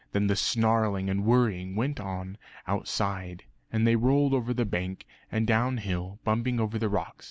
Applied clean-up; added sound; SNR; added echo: none; none; none; none.